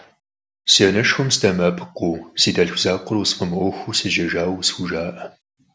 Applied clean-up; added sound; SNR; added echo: none; none; none; none.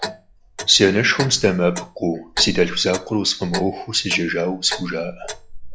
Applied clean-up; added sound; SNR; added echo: classical method log-MMSE.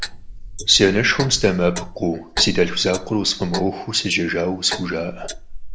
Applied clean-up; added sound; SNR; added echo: neural mask model Resemble Enhance denoiser.